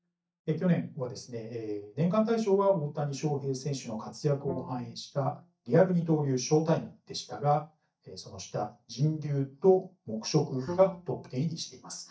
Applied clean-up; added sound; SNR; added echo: neural mask model DeepFilterNet 3.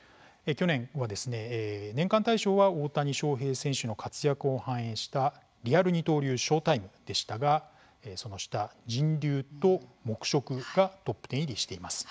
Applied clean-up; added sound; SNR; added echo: none; none; none; none.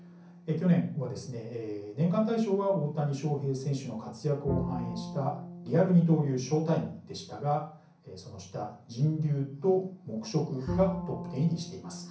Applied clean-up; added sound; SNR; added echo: none; Bowed string instrument; 13 dB; reverberation time 0.6 s.